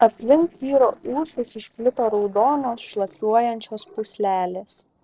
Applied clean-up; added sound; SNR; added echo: neural separator model SepFormer DNS4.